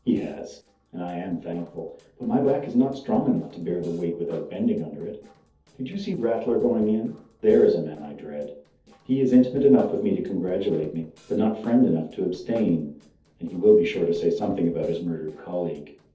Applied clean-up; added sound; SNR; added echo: neural separator model SepFormer DNS4.